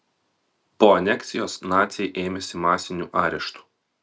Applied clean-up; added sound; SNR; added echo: none; none; none; none.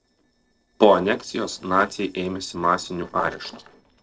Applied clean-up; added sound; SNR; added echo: neural separator model SepFormer DNS4.